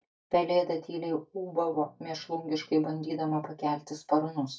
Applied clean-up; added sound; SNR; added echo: neural mask model DeepFilterNet 3.